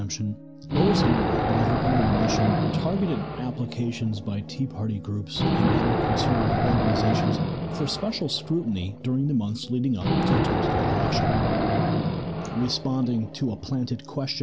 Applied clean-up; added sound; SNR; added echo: none; Wild animals; -2 dB; none.